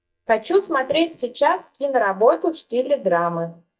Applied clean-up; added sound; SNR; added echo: neural mask model DeepFilterNet 3.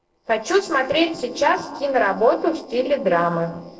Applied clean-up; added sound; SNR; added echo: neural separator model SepFormer DNS4.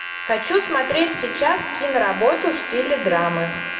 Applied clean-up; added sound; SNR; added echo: none; Domestic sounds, home sounds; 7 dB; reverberation time 2.3 s.